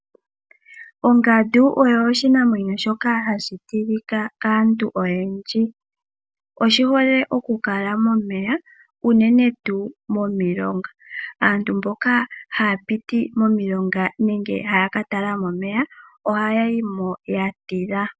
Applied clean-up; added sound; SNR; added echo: none; none; none; none.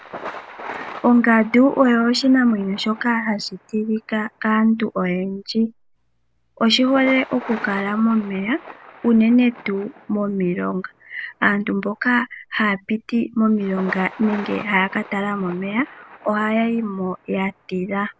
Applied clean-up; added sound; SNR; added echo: none; Thunder; 19 dB; none.